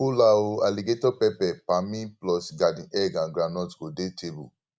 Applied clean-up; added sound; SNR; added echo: none; none; none; none.